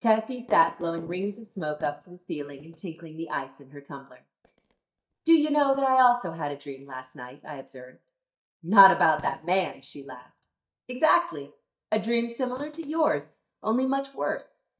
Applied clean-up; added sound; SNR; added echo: neural mask model DeepFilterNet 3.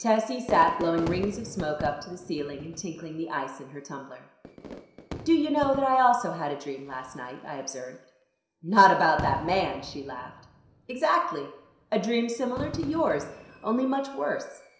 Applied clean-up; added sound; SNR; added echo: none; Fireworks; 14 dB; reverberation time 0.7 s.